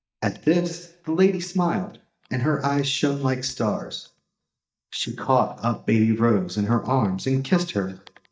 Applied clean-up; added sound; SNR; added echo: neural mask model DeepFilterNet 3.